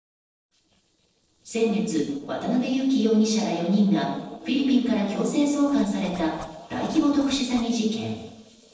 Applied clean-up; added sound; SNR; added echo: neural separator model SepFormer DNS4.